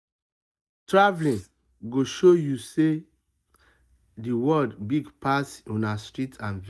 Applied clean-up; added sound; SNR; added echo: neural mask model DeepFilterNet 3.